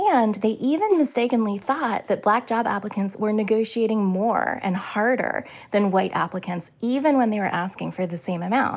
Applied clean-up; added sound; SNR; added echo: neural mask model Resemble Enhance denoiser.